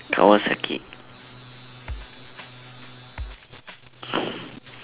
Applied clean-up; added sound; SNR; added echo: none; Drum kit; 13 dB; none.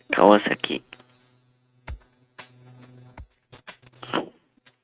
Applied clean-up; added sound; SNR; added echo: neural mask model RNNoise.